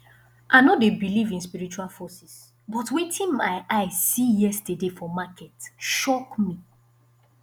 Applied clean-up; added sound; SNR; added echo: none; none; none; none.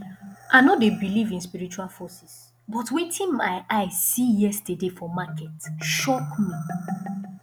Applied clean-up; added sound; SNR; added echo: none; Marimba, xylophone; 13 dB; none.